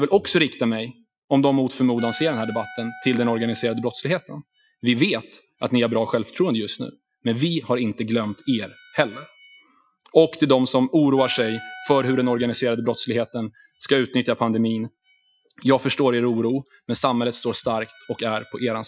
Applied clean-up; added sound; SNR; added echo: classical method Wiener filter.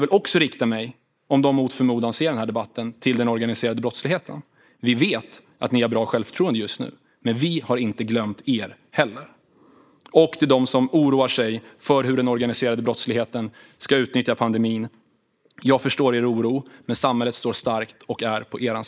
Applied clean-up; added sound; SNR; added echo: neural mask model Resemble Enhance denoiser.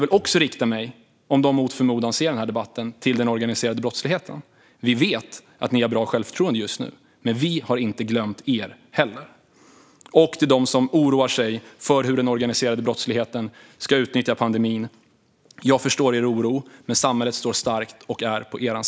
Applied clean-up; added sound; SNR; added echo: none; none; none; none.